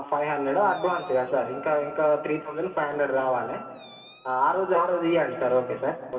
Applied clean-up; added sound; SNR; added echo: none; Wind instrument, woodwind instrument; 20 dB; reverberation time 1.8 s.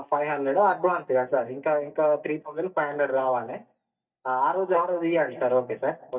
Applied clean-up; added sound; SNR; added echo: neural mask model DeepFilterNet 3.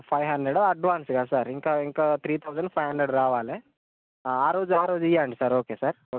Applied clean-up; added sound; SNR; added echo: none; none; none; none.